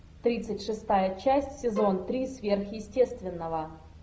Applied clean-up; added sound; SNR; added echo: none; Bowed string instrument; 11 dB; none.